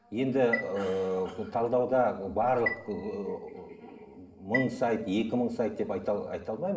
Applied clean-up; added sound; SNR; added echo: none; Chime; 11 dB; reverberation time 0.9 s.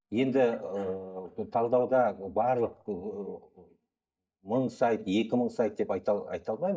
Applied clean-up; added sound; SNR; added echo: neural mask model DeepFilterNet 3.